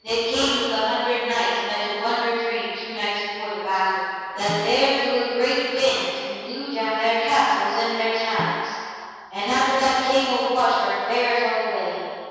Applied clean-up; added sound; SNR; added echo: none; Snare drum; 16 dB; reverberation time 2.2 s.